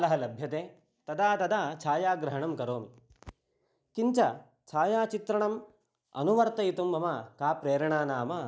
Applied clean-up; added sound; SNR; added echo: none; none; none; none.